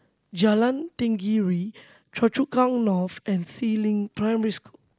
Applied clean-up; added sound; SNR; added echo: neural mask model Resemble Enhance denoiser.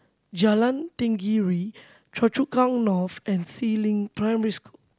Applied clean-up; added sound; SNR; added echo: none; none; none; none.